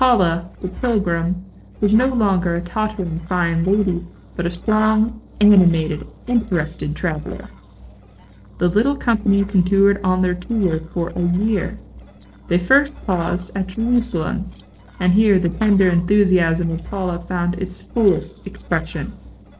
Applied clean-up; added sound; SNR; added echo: neural separator model SepFormer DNS4.